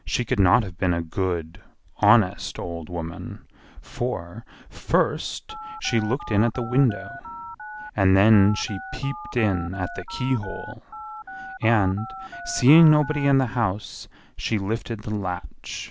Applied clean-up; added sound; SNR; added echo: none; Telephone; 13 dB; none.